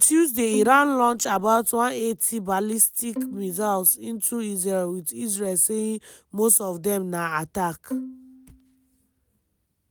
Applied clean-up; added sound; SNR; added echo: none; Bowed string instrument; 13 dB; none.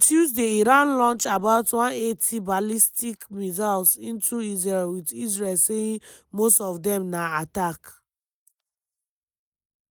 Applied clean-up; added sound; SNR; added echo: neural mask model Resemble Enhance denoiser.